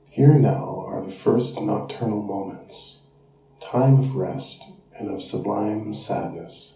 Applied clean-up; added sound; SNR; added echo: none; none; none; reverberation time 0.4 s.